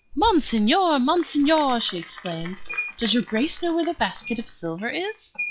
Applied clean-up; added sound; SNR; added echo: classical method log-MMSE.